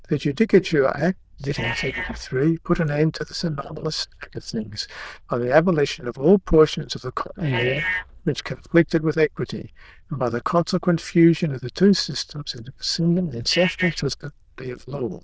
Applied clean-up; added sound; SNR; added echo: neural diffusion model UNIVERSE++.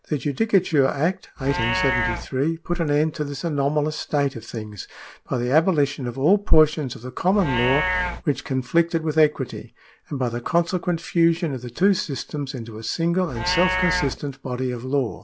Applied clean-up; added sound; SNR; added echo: none; Livestock, farm animals, working animals; 10 dB; none.